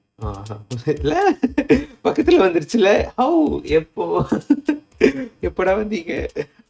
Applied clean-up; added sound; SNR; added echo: neural mask model RNNoise.